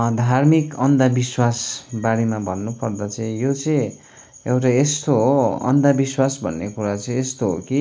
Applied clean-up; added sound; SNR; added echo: none; none; none; none.